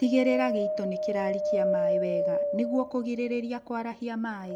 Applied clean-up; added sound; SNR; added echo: none; Wind; 0 dB; none.